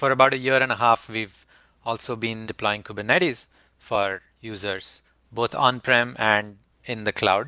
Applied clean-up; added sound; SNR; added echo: none; none; none; none.